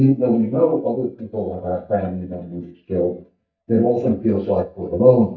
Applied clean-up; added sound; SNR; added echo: neural mask model DeepFilterNet 3.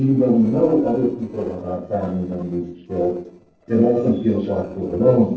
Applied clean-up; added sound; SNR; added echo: neural separator model SepFormer DNS4.